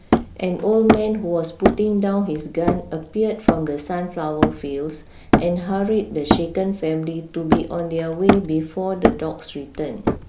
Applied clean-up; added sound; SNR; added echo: none; Hammer; 1 dB; none.